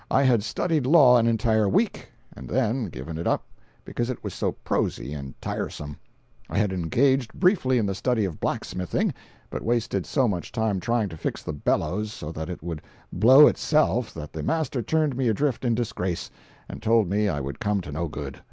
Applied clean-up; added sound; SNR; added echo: none; none; none; none.